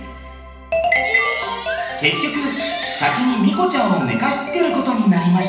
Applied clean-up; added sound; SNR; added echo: none; none; none; reverberation time 0.9 s.